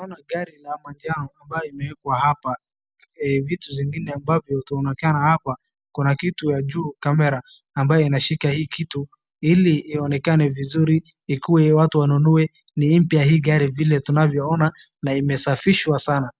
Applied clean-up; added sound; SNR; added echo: none; none; none; none.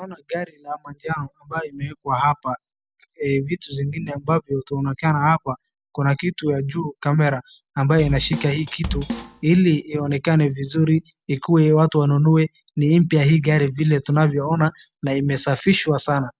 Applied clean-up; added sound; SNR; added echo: none; Drum kit; 10 dB; none.